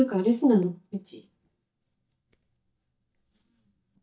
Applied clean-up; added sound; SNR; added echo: neural mask model DeepFilterNet 3.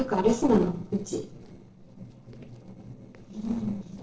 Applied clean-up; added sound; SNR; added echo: neural separator model SepFormer DNS4.